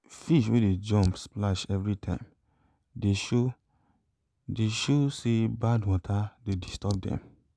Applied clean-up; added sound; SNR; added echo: none; none; none; none.